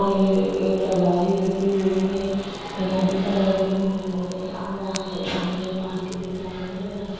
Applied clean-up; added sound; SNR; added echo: none; Fire; 19 dB; reverberation time 1.2 s.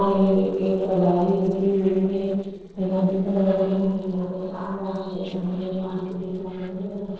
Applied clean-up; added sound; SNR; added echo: neural separator model SepFormer DNS4.